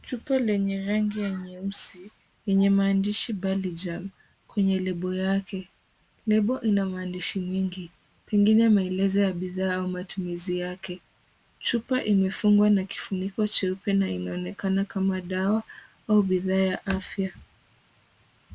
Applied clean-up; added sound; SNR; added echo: none; none; none; none.